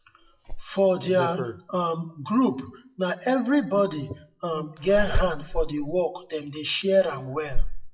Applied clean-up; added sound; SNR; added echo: classical method WPE with log-MMSE.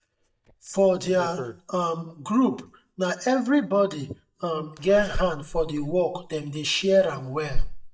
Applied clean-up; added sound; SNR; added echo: neural mask model DeepFilterNet 3.